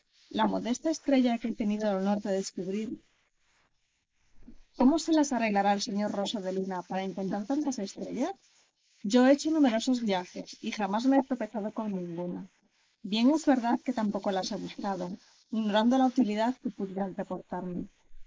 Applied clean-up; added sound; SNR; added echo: neural mask model Resemble Enhance denoiser.